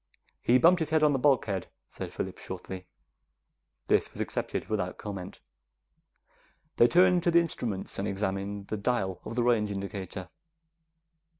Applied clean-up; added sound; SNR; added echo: none; none; none; none.